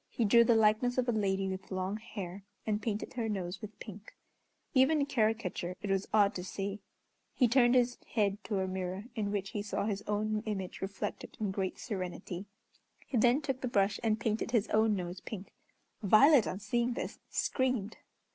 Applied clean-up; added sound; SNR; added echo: none; none; none; none.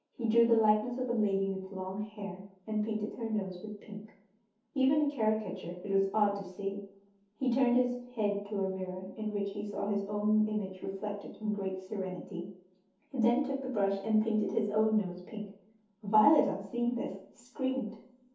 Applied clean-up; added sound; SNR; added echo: none; none; none; reverberation time 0.6 s.